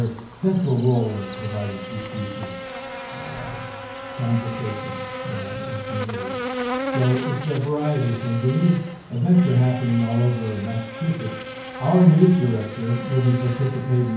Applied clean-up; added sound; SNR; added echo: none; Buzz; 10 dB; reverberation time 0.9 s.